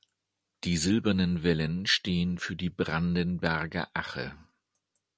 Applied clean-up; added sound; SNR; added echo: none; none; none; none.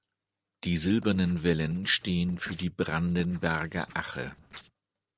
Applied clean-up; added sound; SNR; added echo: neural separator model SepFormer DNS4.